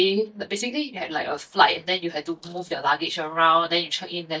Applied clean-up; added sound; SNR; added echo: neural mask model DeepFilterNet 3.